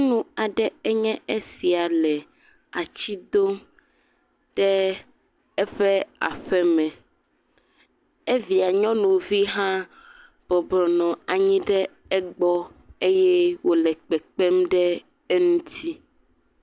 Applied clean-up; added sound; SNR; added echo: none; none; none; none.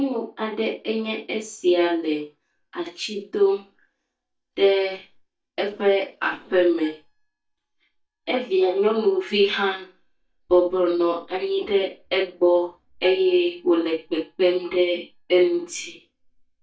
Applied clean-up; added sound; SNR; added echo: neural mask model DeepFilterNet 3.